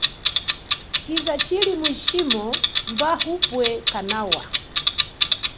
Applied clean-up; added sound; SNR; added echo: none; Clock; -2 dB; none.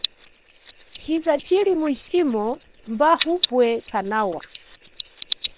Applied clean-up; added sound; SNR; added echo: neural separator model SepFormer WHAM!.